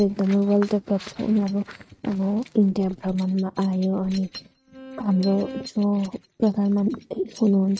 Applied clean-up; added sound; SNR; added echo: neural mask model RNNoise.